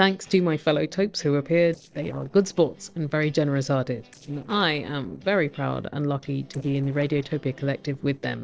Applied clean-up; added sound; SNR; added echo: neural separator model SepFormer DNS4.